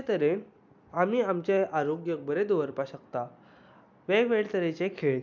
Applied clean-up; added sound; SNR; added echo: none; none; none; none.